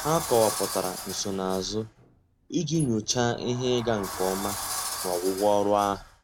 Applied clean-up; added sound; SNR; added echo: none; Sliding door; 9 dB; none.